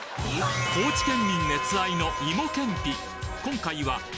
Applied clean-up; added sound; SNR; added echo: none; none; none; none.